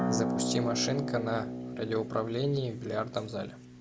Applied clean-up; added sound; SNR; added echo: none; Acoustic guitar; 2 dB; none.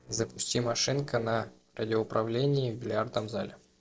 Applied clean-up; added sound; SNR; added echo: neural separator model SepFormer DNS4.